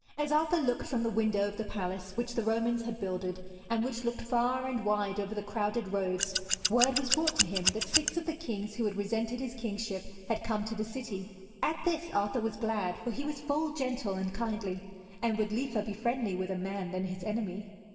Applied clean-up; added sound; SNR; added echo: none; Scissors; -1 dB; reverberation time 2.7 s.